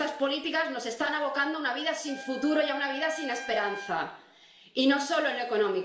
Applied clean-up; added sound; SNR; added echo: none; Trumpet; 14 dB; reverberation time 1.2 s.